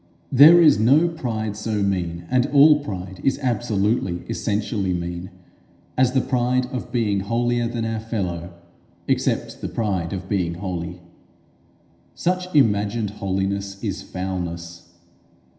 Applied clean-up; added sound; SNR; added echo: none; none; none; reverberation time 0.9 s.